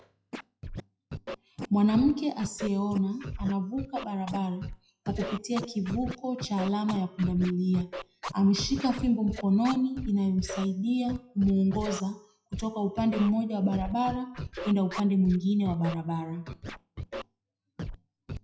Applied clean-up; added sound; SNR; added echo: classical method WPE with log-MMSE.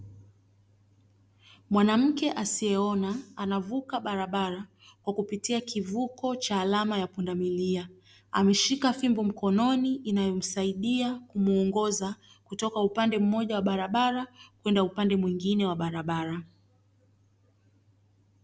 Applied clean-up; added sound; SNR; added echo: none; none; none; none.